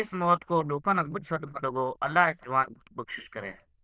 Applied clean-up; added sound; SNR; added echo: neural diffusion model UNIVERSE++.